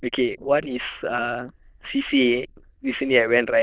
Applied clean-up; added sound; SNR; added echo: neural diffusion model UNIVERSE++.